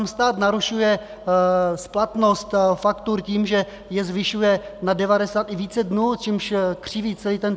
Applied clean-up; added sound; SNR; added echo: none; none; none; none.